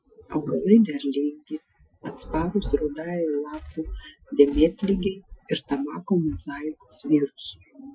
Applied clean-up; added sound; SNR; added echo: classical method Wiener filter.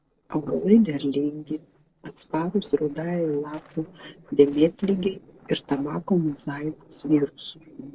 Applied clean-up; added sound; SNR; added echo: neural separator model SepFormer DNS4.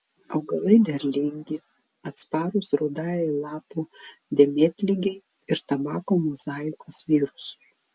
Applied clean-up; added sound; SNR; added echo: none; none; none; none.